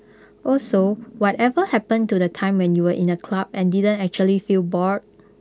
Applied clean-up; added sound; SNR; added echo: none; none; none; none.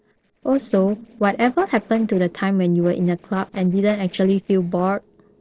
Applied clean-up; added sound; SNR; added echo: neural separator model SepFormer DNS4.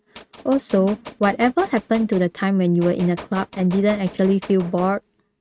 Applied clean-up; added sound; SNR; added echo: neural mask model RNNoise.